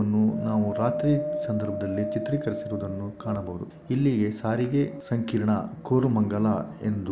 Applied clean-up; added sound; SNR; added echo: none; Wind; 10 dB; none.